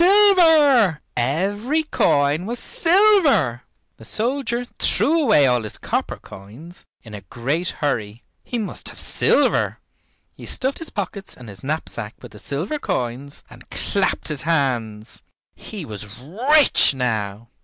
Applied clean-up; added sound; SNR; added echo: none; none; none; none.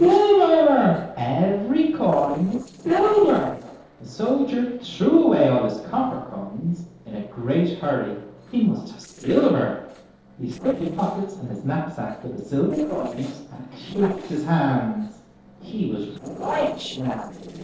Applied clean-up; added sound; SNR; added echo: neural separator model SepFormer DNS4.